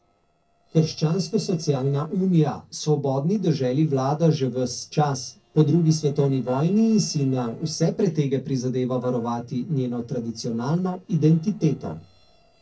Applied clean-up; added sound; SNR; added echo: neural separator model SepFormer DNS4.